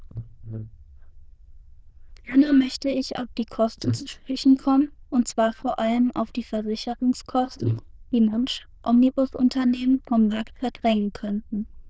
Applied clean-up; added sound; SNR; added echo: neural diffusion model UNIVERSE++.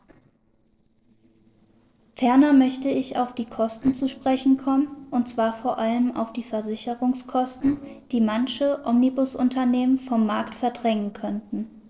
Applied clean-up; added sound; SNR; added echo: neural separator model SepFormer DNS4.